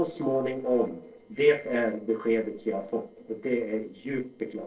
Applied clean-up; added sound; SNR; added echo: neural separator model SepFormer DNS4.